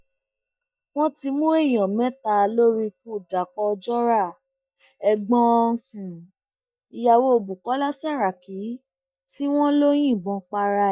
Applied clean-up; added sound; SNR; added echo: neural mask model DeepFilterNet 3.